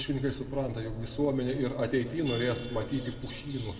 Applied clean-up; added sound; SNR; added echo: none; Hi-hat; 20 dB; reverberation time 1.9 s.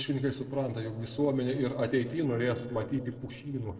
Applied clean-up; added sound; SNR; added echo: neural separator model SepFormer DNS4.